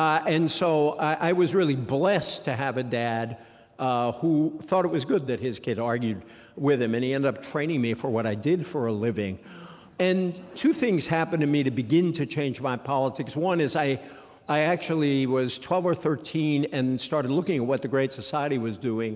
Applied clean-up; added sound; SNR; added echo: none; none; none; none.